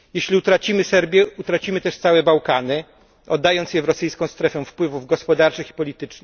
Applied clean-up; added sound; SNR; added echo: none; none; none; none.